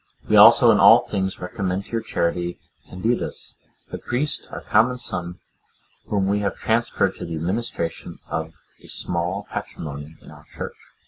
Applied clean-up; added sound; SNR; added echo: none; none; none; none.